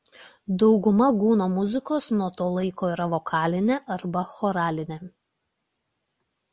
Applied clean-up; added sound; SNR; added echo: none; none; none; none.